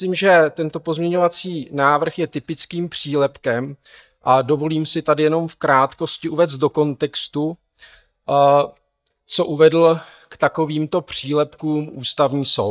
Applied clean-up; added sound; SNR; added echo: neural mask model DeepFilterNet 3.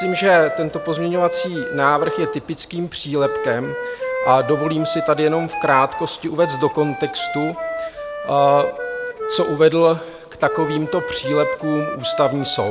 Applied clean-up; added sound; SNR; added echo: none; Wind instrument, woodwind instrument; 7 dB; none.